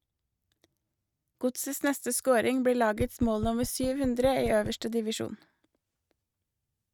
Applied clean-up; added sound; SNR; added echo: neural mask model RNNoise.